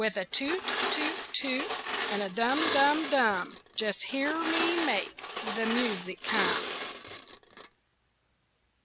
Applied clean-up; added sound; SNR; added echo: none; Glass; 2 dB; none.